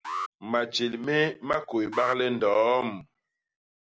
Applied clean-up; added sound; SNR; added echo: none; Alarm; 13 dB; none.